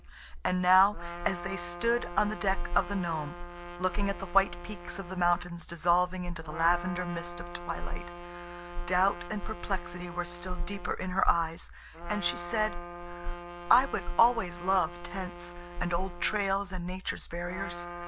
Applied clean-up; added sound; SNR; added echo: none; Trumpet; 13 dB; none.